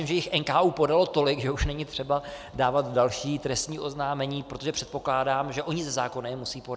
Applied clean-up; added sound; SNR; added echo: none; none; none; none.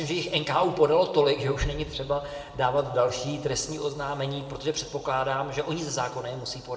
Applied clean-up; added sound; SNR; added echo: none; none; none; reverberation time 1.4 s.